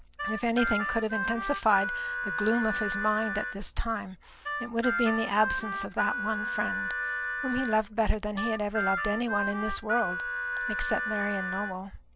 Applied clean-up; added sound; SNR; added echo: none; Harmonica; 2 dB; none.